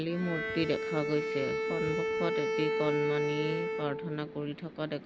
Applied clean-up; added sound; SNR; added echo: none; Bowed string instrument; -1 dB; none.